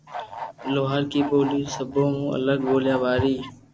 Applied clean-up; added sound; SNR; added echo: none; Bird / Fowl; 12 dB; none.